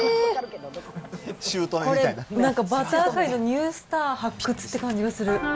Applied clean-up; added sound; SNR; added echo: none; none; none; none.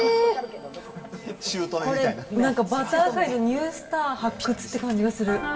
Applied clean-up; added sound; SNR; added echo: none; Burping, eructation; 18 dB; reverberation time 1.5 s.